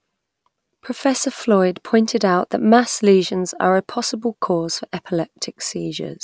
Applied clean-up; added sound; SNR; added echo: none; none; none; none.